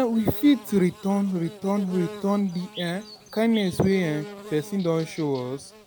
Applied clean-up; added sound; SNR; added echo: none; Buzz / Bird; 17 dB; none.